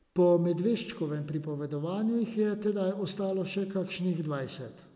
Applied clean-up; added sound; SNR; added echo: none; none; none; none.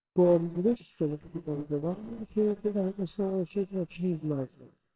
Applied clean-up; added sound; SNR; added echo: neural separator model SepFormer WHAMR!.